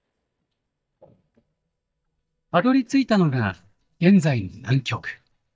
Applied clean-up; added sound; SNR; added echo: neural mask model DeepFilterNet 3.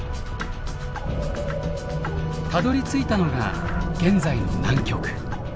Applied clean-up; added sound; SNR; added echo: none; none; none; none.